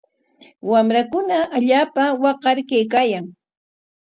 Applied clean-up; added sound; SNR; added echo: none; none; none; none.